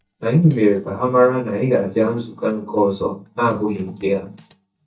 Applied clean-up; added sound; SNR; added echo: neural mask model DeepFilterNet 3.